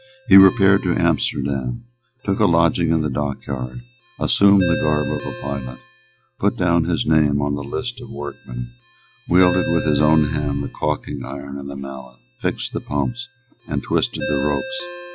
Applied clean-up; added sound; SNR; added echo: classical method log-MMSE.